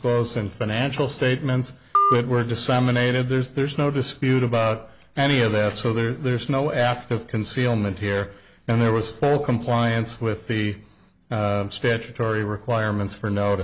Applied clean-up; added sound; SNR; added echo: none; Telephone; 2 dB; none.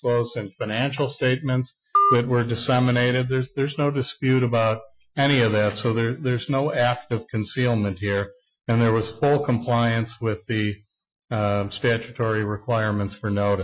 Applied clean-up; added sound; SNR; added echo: classical method Wiener filter.